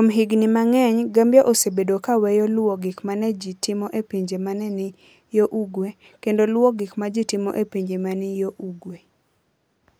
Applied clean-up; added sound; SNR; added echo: none; none; none; none.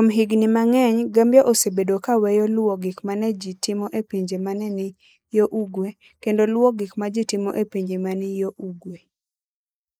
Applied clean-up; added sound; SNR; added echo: neural mask model Resemble Enhance denoiser.